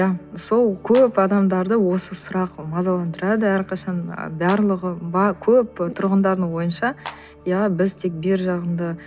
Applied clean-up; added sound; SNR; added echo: none; Clapping; 17 dB; none.